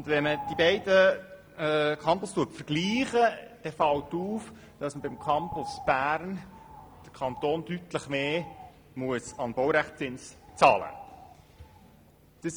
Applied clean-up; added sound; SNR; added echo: none; Bird; 17 dB; none.